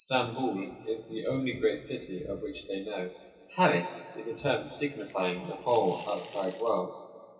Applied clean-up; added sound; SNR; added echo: none; Coin (dropping) / Glass; 12 dB; reverberation time 2.0 s.